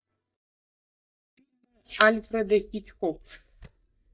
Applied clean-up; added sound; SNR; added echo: neural mask model DeepFilterNet 3.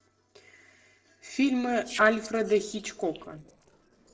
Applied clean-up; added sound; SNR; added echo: neural separator model SepFormer DNS4.